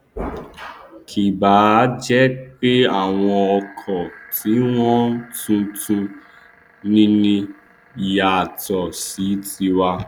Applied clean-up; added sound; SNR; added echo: none; none; none; none.